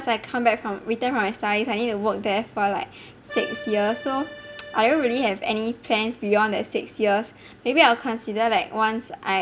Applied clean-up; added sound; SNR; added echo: none; Accordion; 12 dB; none.